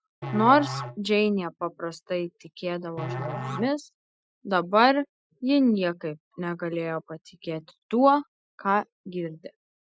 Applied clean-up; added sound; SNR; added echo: classical method Wiener filter.